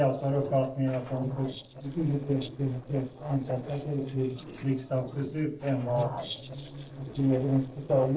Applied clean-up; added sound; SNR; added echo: neural separator model SepFormer DNS4.